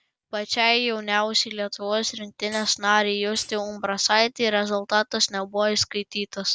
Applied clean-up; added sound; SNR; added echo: none; Hi-hat; 18 dB; none.